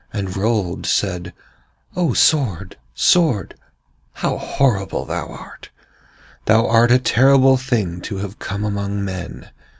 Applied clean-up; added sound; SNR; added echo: none; none; none; none.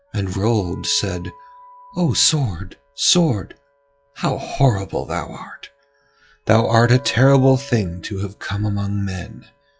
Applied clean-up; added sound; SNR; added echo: classical method log-MMSE.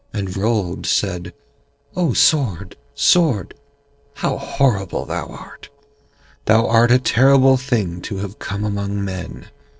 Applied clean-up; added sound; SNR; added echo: neural separator model SepFormer DNS4.